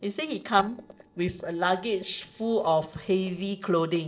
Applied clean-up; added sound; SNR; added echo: neural separator model SepFormer DNS4.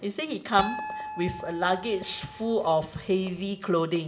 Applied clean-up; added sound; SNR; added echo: none; Harp; 11 dB; reverberation time 2.1 s.